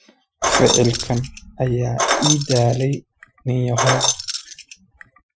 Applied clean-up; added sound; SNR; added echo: classical method Wiener filter.